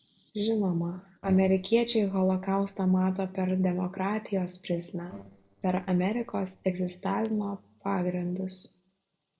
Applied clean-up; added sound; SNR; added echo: neural separator model SepFormer DNS4.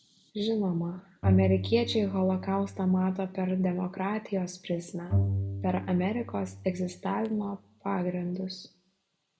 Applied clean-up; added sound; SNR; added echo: none; Bowed string instrument; 4 dB; reverberation time 0.4 s.